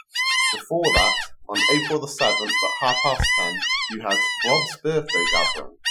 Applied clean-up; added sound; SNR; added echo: classical method Wiener filter.